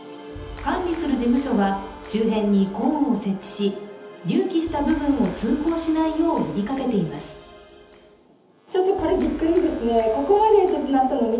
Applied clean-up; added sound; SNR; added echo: none; Clapping; 19 dB; reverberation time 0.8 s.